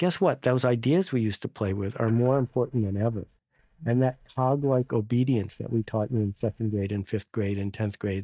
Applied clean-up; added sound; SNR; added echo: neural mask model DeepFilterNet 3.